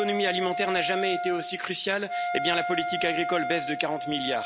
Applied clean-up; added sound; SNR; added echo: none; Wind instrument, woodwind instrument; 3 dB; none.